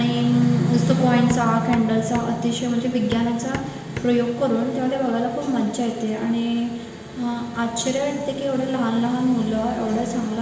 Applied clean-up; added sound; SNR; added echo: none; Hammer; 14 dB; reverberation time 1.1 s.